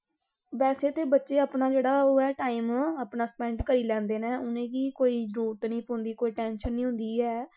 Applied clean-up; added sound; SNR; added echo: classical method Wiener filter.